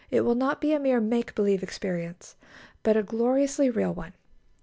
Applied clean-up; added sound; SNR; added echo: none; none; none; none.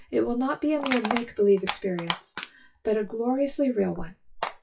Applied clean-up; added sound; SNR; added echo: classical method WPE with log-MMSE.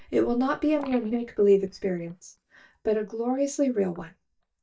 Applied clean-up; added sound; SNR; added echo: neural mask model DeepFilterNet 3.